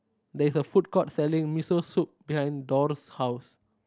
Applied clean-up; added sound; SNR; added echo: none; none; none; none.